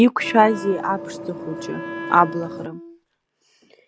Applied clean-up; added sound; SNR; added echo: none; Wind instrument, woodwind instrument + Vehicle; 11 dB; none.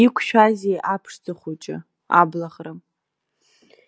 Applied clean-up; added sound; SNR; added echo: none; none; none; none.